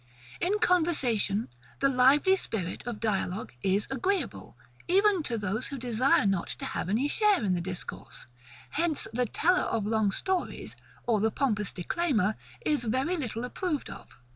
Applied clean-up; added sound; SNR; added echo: none; none; none; none.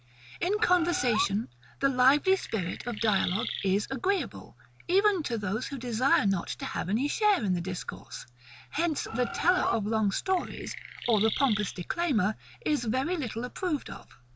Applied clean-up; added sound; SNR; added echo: none; Bird + Chirp, tweet; 7 dB; none.